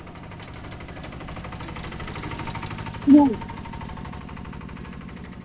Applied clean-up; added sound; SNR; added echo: none; Truck; 9 dB; none.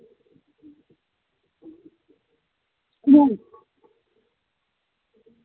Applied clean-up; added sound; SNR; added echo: none; none; none; none.